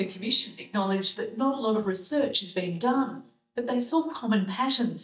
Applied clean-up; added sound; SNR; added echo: neural mask model DeepFilterNet 3.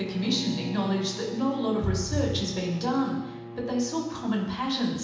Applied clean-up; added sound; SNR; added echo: none; Bowed string instrument; 14 dB; reverberation time 1.1 s.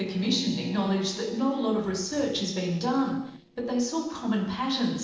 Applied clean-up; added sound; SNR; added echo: neural separator model SepFormer DNS4.